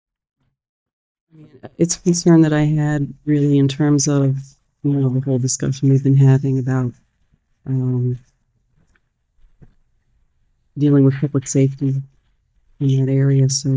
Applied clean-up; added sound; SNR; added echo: neural mask model DeepFilterNet 3.